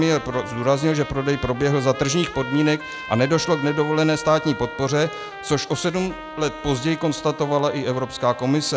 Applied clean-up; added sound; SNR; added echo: none; Trumpet; 12 dB; none.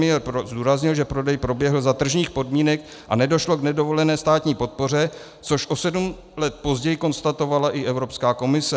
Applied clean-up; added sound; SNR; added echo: none; none; none; none.